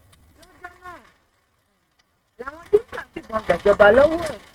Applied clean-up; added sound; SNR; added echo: neural mask model RNNoise.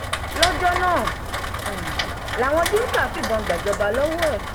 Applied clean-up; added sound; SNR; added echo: none; Rain; 2 dB; none.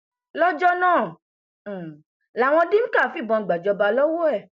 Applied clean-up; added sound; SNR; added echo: none; none; none; none.